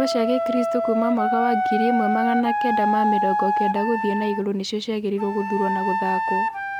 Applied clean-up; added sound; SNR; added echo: none; Wind instrument, woodwind instrument; -1 dB; none.